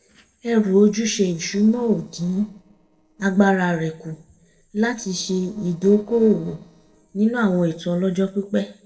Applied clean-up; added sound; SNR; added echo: neural separator model SepFormer DNS4.